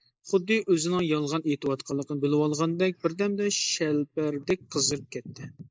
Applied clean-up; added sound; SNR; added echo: neural mask model Resemble Enhance denoiser.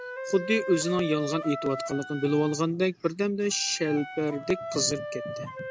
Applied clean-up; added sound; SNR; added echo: none; Wind instrument, woodwind instrument; 9 dB; none.